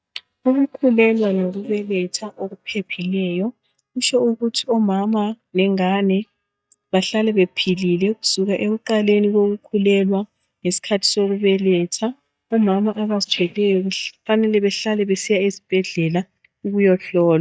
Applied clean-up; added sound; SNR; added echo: neural mask model DeepFilterNet 3.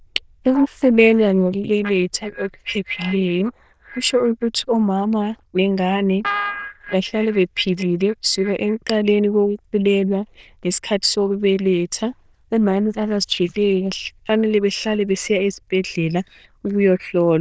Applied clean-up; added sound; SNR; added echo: neural diffusion model UNIVERSE++.